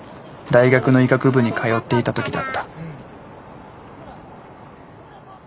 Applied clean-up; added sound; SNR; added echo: none; none; none; none.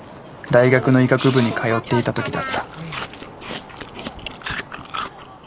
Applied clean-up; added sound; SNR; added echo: none; Chewing, mastication; 13 dB; none.